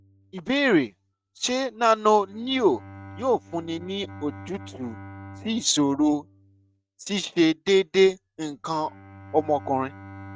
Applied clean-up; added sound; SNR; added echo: neural mask model RNNoise.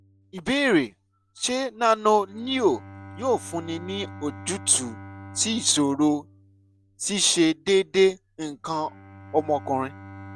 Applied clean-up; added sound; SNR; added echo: none; Bowed string instrument; 19 dB; none.